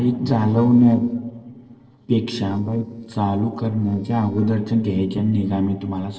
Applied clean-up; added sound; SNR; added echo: neural separator model SepFormer DNS4.